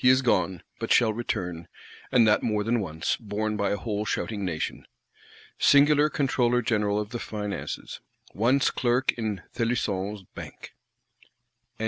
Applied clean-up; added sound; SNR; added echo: none; none; none; none.